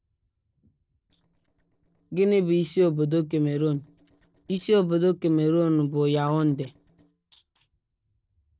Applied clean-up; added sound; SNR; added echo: neural separator model SepFormer DNS4.